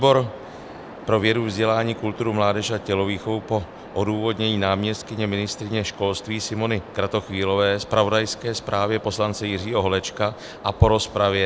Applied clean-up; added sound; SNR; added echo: none; Waves, surf; 18 dB; none.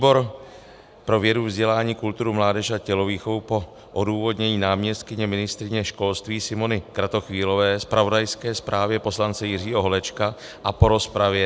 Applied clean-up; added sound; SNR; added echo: none; none; none; none.